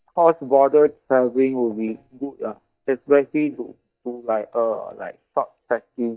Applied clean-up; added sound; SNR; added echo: neural mask model DeepFilterNet 3.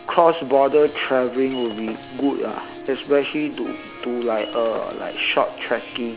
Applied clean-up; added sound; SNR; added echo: none; Shatter + Harp; 17 dB; none.